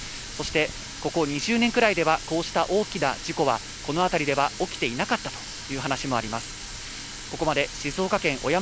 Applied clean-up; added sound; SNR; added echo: none; Water tap, faucet; 11 dB; none.